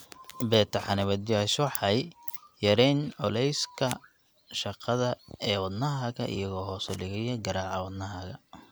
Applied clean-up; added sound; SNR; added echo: none; none; none; none.